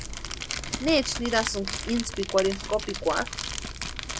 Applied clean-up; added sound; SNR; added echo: none; Crumpling, crinkling; 5 dB; none.